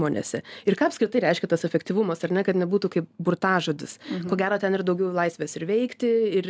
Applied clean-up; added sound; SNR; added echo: none; none; none; none.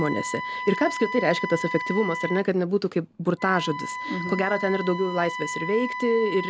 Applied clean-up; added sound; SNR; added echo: none; Wind instrument, woodwind instrument; 7 dB; none.